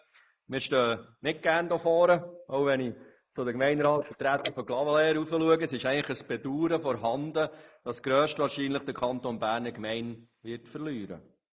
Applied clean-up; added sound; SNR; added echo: neural mask model Resemble Enhance denoiser.